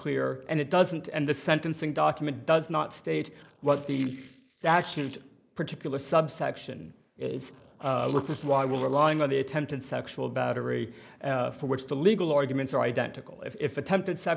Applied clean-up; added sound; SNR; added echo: neural mask model Resemble Enhance denoiser.